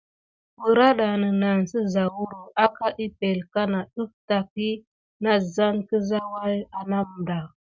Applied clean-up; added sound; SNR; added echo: none; none; none; none.